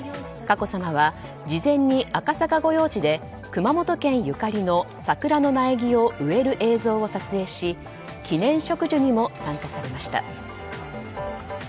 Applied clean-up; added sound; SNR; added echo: none; none; none; none.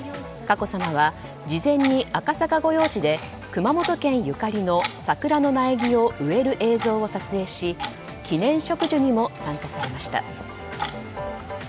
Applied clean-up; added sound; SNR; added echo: none; Clock; 14 dB; none.